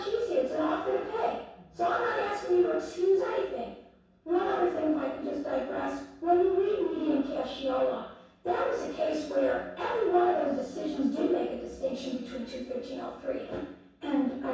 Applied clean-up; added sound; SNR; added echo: none; none; none; reverberation time 0.7 s.